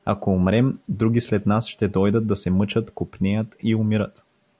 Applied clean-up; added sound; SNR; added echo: none; none; none; none.